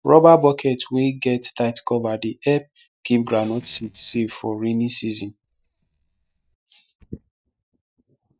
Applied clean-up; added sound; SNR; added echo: neural mask model DeepFilterNet 3.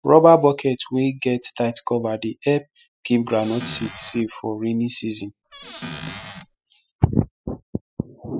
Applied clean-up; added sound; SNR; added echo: classical method spectral subtraction.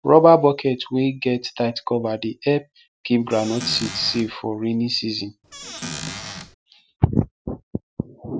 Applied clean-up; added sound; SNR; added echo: none; Squeak / Cupboard open or close; 11 dB; none.